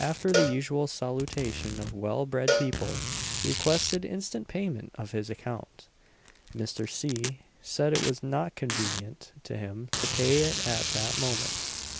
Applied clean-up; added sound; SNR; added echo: none; Packing tape, duct tape + Cowbell; 3 dB; none.